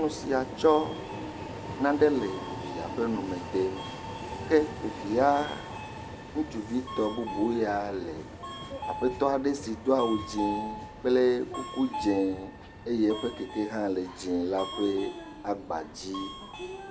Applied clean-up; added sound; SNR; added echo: none; Subway, metro, underground; 9 dB; none.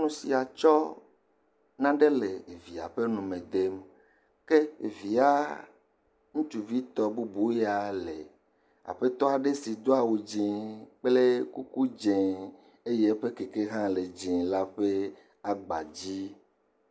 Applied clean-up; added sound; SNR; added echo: none; none; none; none.